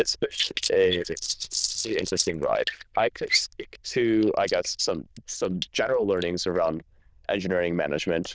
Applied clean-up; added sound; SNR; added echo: neural diffusion model UNIVERSE++.